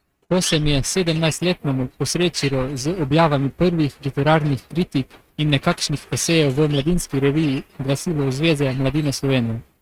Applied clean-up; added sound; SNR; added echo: neural mask model RNNoise.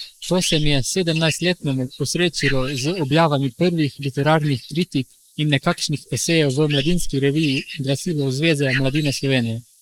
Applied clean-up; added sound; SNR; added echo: neural mask model Resemble Enhance denoiser.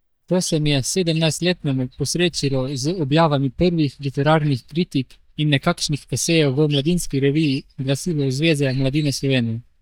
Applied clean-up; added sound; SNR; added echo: neural mask model DeepFilterNet 3.